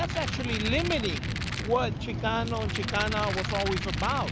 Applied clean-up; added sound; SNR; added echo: none; Rattle; 9 dB; none.